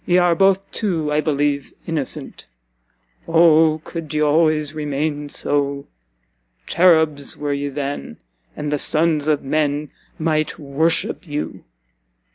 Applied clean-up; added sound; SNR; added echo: none; none; none; none.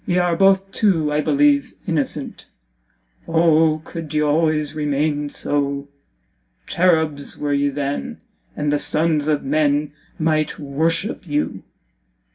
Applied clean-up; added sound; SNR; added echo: none; none; none; reverberation time 0.2 s.